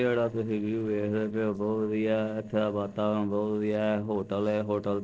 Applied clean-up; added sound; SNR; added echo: neural separator model SepFormer DNS4.